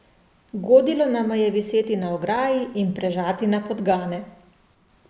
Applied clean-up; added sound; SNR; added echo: none; none; none; none.